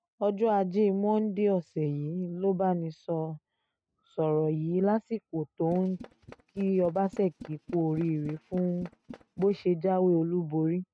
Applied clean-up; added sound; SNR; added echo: neural mask model RNNoise.